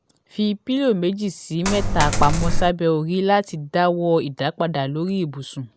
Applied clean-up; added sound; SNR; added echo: none; Coin (dropping); -3 dB; none.